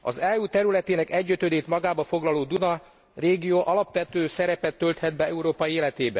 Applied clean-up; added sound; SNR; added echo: none; none; none; none.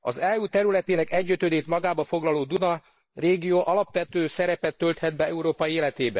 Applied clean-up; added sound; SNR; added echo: neural mask model Resemble Enhance denoiser.